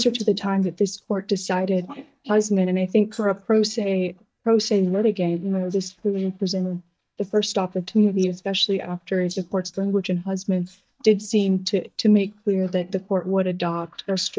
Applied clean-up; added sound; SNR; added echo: neural mask model DeepFilterNet 3.